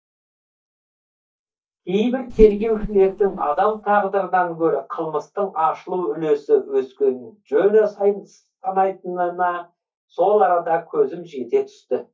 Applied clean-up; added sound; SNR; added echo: neural mask model DeepFilterNet 3.